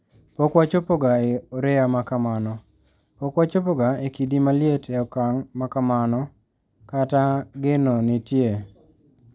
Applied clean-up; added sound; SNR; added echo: none; none; none; none.